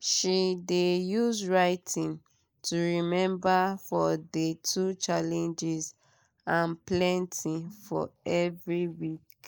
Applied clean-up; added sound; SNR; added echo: neural mask model Resemble Enhance denoiser.